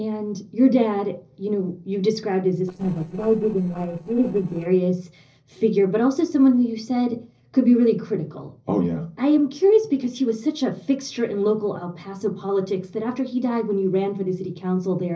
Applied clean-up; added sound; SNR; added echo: neural separator model SepFormer DNS4.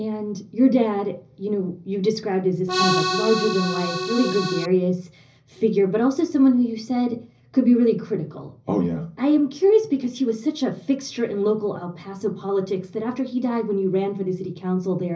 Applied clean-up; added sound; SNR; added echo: none; Accordion; 2 dB; reverberation time 0.5 s.